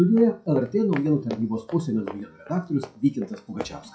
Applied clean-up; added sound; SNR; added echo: classical method WPE with log-MMSE.